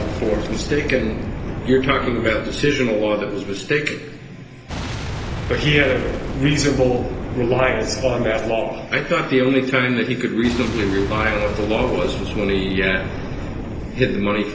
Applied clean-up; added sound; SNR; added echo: none; Boom; 7 dB; reverberation time 1.4 s.